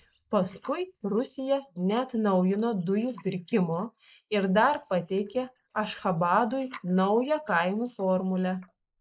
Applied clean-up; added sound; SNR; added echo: neural mask model Resemble Enhance denoiser.